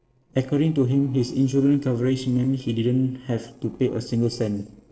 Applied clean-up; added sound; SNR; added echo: neural separator model SepFormer DNS4.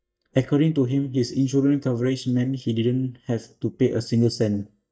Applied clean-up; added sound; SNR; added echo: neural mask model DeepFilterNet 3.